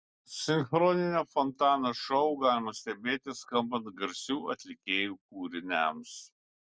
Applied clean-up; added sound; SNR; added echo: none; none; none; none.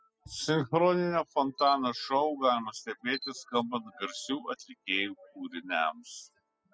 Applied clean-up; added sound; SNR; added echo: classical method spectral subtraction.